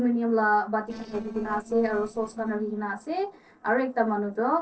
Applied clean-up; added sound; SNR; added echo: neural separator model SepFormer DNS4.